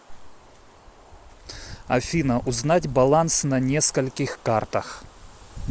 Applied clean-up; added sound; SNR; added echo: none; none; none; none.